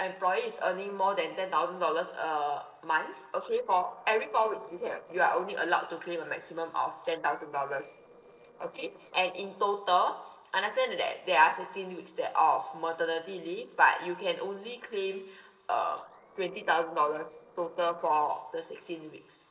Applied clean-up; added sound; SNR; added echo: neural separator model SepFormer DNS4.